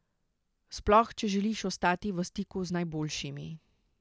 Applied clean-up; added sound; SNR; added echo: none; none; none; none.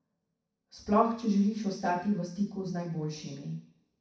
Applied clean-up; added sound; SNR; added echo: none; none; none; reverberation time 0.6 s.